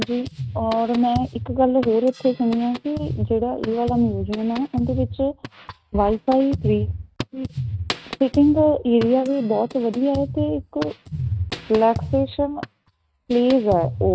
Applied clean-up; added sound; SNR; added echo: neural mask model RNNoise.